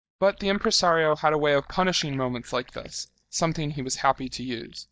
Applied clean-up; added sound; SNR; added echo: neural mask model DeepFilterNet 3.